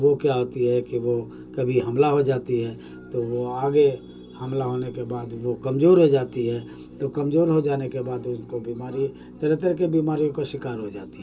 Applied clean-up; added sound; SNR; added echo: none; none; none; reverberation time 0.2 s.